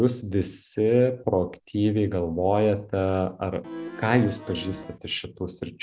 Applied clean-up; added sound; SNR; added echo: none; Accordion; 13 dB; none.